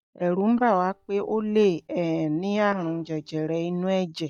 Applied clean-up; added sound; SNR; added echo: neural mask model DeepFilterNet 3.